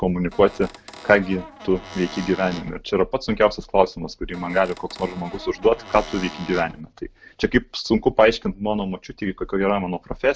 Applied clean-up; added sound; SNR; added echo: none; Squeak / Cupboard open or close; 16 dB; none.